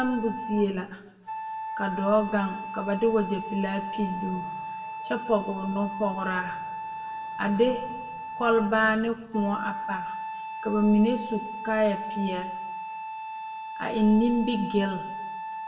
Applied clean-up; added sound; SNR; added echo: none; Wind instrument, woodwind instrument; 8 dB; reverberation time 0.9 s.